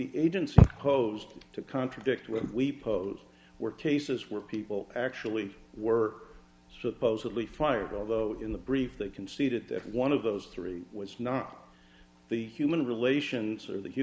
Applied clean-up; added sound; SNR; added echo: none; none; none; none.